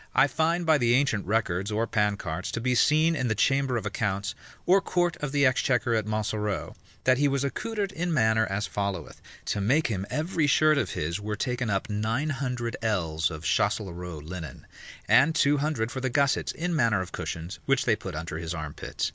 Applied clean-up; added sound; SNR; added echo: none; none; none; none.